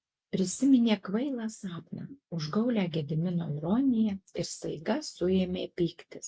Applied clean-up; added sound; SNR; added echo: none; none; none; none.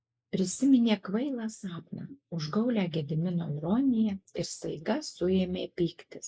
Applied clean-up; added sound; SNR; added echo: neural mask model Resemble Enhance denoiser.